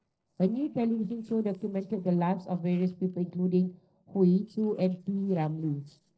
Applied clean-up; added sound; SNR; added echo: neural separator model SepFormer DNS4.